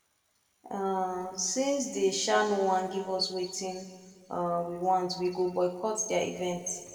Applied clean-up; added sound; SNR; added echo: none; none; none; reverberation time 1.9 s.